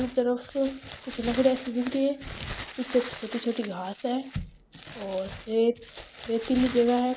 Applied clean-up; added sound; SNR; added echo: none; Crumpling, crinkling; 13 dB; none.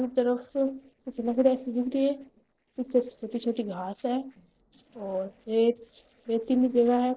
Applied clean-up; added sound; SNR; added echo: neural separator model SepFormer DNS4.